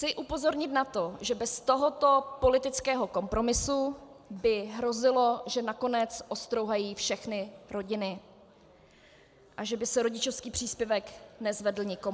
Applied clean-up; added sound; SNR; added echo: none; none; none; none.